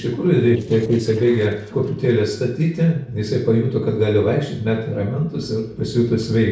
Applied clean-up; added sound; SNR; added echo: neural separator model SepFormer DNS4.